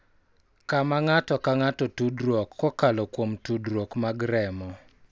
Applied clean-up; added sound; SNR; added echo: none; none; none; none.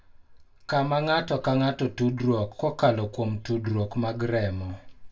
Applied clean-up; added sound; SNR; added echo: none; none; none; reverberation time 0.2 s.